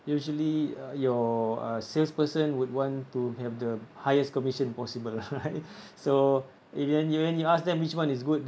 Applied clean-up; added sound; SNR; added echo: none; none; none; none.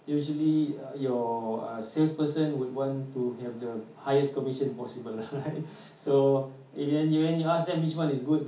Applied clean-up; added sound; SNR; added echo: none; none; none; reverberation time 0.4 s.